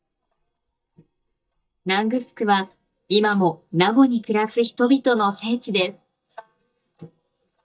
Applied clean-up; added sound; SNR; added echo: neural mask model DeepFilterNet 3.